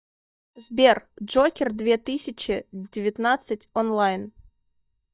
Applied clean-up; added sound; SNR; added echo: neural mask model DeepFilterNet 3.